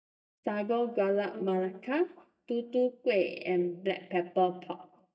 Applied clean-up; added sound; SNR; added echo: neural mask model DeepFilterNet 3.